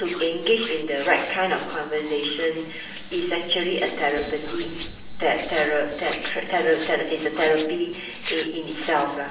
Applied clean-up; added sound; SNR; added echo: none; Hands; 14 dB; reverberation time 0.6 s.